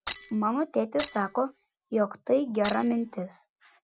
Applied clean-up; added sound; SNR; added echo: none; Shatter; 8 dB; none.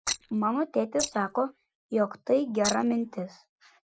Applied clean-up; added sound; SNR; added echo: neural mask model Resemble Enhance denoiser.